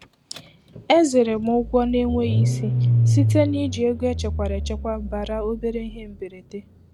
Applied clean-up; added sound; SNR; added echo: none; Engine starting / Car; 1 dB; none.